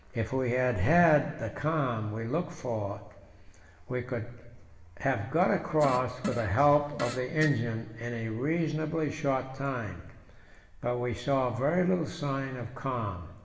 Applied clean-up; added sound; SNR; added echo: none; Fart; 11 dB; reverberation time 1.1 s.